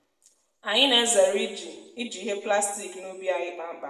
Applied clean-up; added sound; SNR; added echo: none; none; none; reverberation time 0.9 s.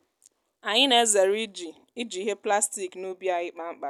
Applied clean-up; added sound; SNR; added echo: none; none; none; none.